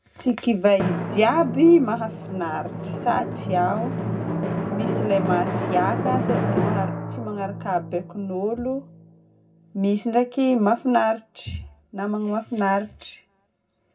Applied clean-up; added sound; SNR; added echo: none; Drum; 5 dB; reverberation time 0.2 s.